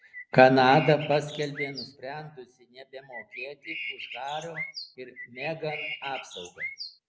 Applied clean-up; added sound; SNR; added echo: none; Bird; 12 dB; none.